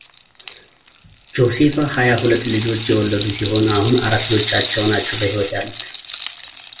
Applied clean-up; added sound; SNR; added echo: none; Rattle (instrument); 10 dB; reverberation time 0.3 s.